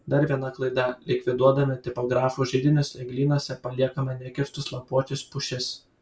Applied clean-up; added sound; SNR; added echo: none; none; none; none.